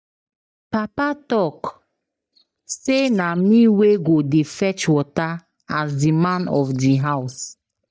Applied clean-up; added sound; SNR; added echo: neural mask model DeepFilterNet 3.